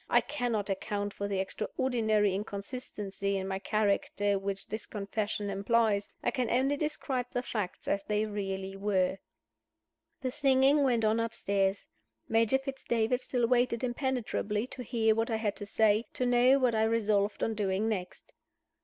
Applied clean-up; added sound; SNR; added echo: none; none; none; none.